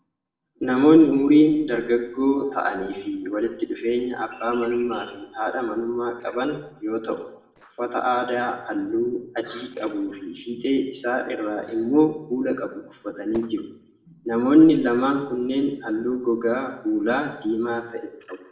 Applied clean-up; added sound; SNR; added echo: neural separator model SepFormer DNS4.